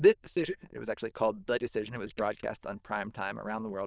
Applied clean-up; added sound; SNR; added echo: neural diffusion model UNIVERSE++.